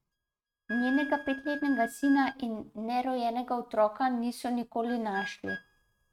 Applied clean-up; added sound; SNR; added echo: neural mask model RNNoise.